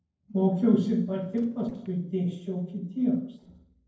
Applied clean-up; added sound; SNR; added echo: neural separator model SepFormer DNS4.